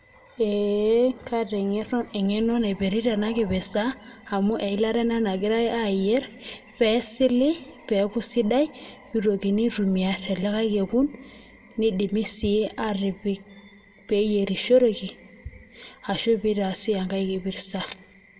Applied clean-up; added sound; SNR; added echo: none; none; none; reverberation time 0.6 s.